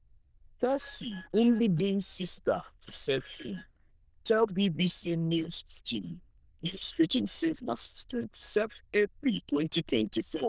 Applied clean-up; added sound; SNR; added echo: neural diffusion model UNIVERSE++.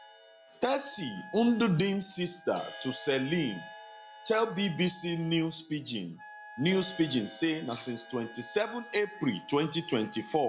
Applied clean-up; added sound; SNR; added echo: none; Crash cymbal + Wind instrument, woodwind instrument; 17 dB; none.